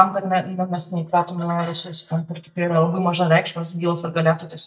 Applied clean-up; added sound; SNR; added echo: neural mask model DeepFilterNet 3.